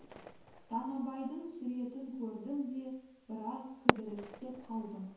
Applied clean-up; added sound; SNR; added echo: none; Fireworks; 0 dB; reverberation time 0.9 s.